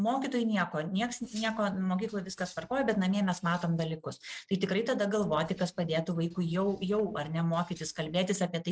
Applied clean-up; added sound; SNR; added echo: neural mask model RNNoise.